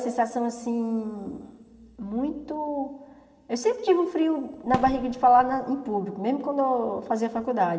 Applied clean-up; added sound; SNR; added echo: none; Fireworks; 14 dB; reverberation time 2.7 s.